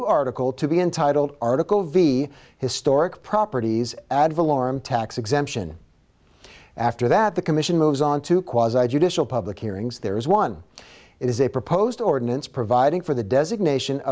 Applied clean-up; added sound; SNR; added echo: none; none; none; none.